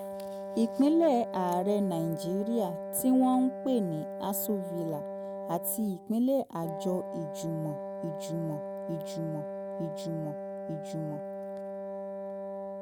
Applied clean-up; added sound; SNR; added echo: none; Wind instrument, woodwind instrument; 7 dB; none.